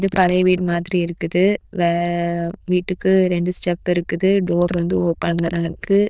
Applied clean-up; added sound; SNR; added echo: neural diffusion model UNIVERSE++.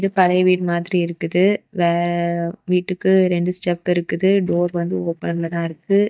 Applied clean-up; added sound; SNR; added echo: neural mask model DeepFilterNet 3.